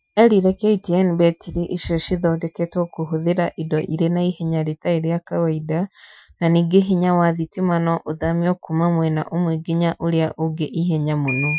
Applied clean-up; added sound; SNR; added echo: classical method Wiener filter.